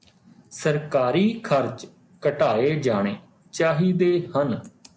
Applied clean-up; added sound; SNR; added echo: none; none; none; none.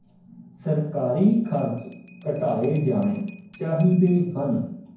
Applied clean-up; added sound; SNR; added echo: none; Bell; 20 dB; reverberation time 0.9 s.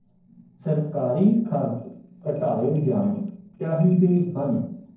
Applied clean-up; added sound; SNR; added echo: neural separator model SepFormer DNS4.